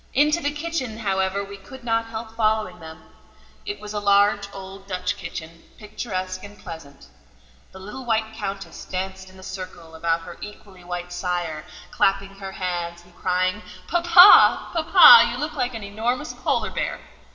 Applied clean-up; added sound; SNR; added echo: none; none; none; reverberation time 2.6 s.